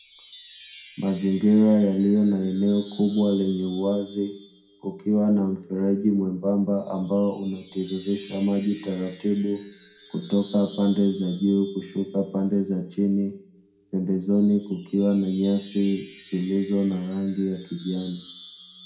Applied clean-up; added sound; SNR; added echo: none; Wind chime; 14 dB; reverberation time 0.5 s.